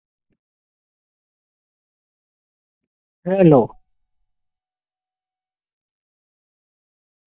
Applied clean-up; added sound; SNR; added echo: neural mask model DeepFilterNet 3.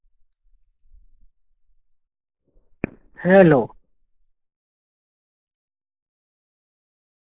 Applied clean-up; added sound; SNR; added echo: neural mask model Resemble Enhance denoiser.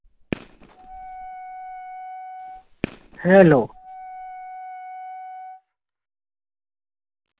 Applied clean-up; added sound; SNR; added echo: none; Fireworks + Wind instrument, woodwind instrument; 12 dB; none.